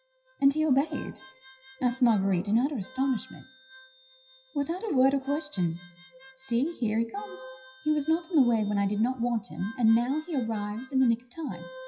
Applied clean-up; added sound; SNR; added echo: classical method WPE with log-MMSE.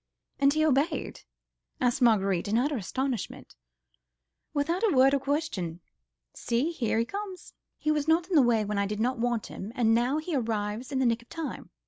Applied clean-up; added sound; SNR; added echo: none; none; none; none.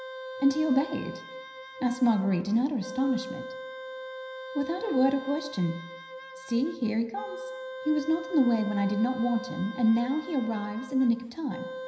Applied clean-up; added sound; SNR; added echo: none; Wind instrument, woodwind instrument; 12 dB; reverberation time 0.9 s.